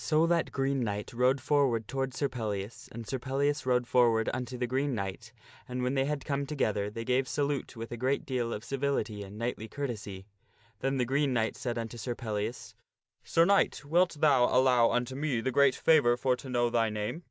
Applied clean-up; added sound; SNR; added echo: none; none; none; none.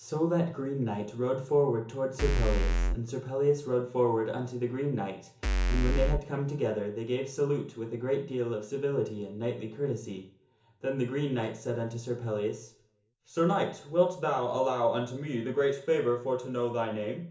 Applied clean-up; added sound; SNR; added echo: none; Bass drum / Keyboard (musical); -5 dB; reverberation time 0.7 s.